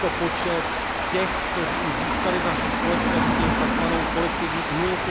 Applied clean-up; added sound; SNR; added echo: none; Water; -5 dB; none.